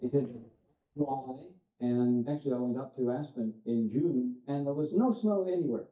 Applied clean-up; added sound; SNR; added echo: neural mask model DeepFilterNet 3.